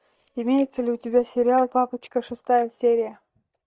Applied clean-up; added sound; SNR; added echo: neural mask model DeepFilterNet 3.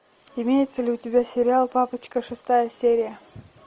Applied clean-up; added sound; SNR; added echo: none; none; none; none.